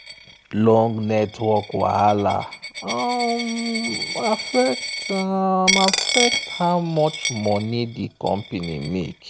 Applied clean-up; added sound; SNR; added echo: none; Coin (dropping); 6 dB; none.